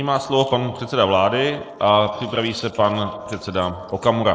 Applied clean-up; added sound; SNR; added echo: neural mask model Resemble Enhance denoiser.